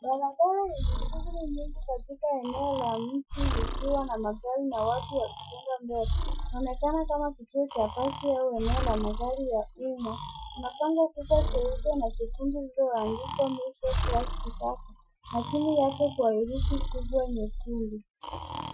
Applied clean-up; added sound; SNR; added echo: classical method Wiener filter.